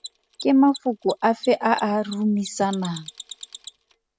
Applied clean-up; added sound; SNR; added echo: none; Mechanisms; 19 dB; none.